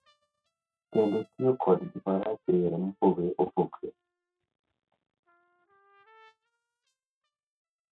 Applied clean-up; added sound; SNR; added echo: neural mask model RNNoise.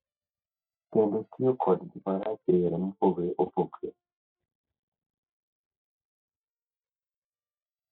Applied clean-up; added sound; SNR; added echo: neural mask model DeepFilterNet 3.